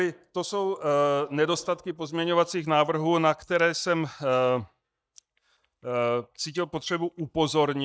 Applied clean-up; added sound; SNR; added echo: neural mask model DeepFilterNet 3.